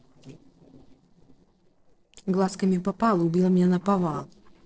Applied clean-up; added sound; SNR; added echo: neural separator model SepFormer DNS4.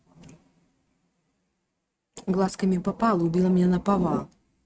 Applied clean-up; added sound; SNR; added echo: neural mask model RNNoise.